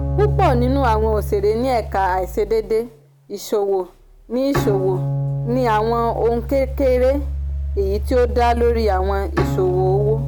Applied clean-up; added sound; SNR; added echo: none; Engine + Bowed string instrument; 4 dB; none.